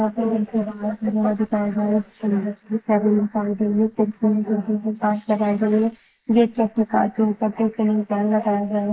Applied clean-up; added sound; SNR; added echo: neural mask model Resemble Enhance denoiser.